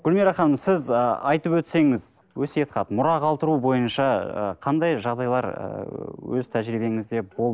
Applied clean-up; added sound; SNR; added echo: none; none; none; none.